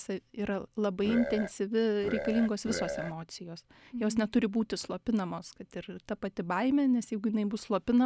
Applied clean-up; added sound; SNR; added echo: none; Burping, eructation; 5 dB; none.